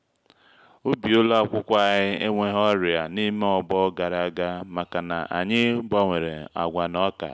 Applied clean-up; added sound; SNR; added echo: none; none; none; none.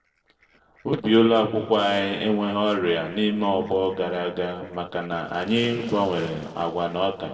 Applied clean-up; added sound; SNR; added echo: neural separator model SepFormer DNS4.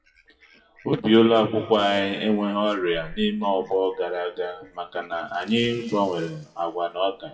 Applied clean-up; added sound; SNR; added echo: classical method WPE with log-MMSE.